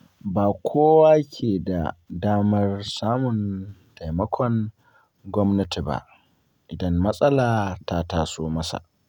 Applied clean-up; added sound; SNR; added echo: none; none; none; none.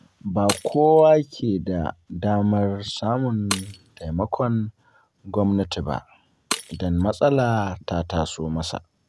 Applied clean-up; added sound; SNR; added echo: none; Shatter; 15 dB; none.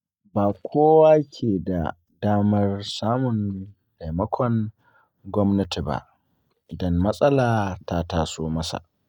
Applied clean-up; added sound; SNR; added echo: neural mask model DeepFilterNet 3.